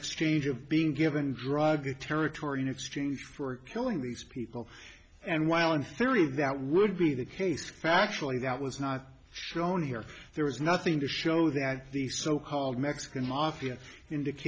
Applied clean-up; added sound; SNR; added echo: none; none; none; none.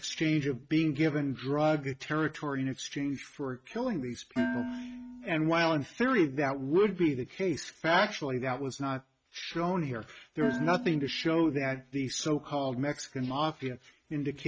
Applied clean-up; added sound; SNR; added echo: neural mask model RNNoise.